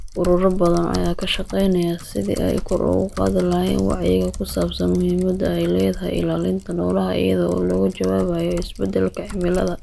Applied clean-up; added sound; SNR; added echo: none; Typing; 11 dB; none.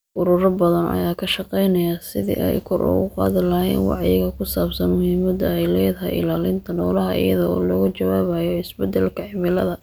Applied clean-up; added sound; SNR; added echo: none; none; none; none.